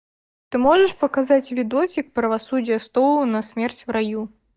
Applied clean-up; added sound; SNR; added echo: neural mask model DeepFilterNet 3.